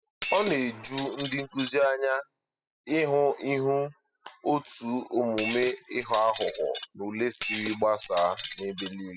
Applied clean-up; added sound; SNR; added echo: classical method spectral subtraction.